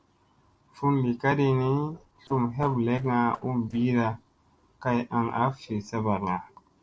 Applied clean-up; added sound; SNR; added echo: neural separator model SepFormer DNS4.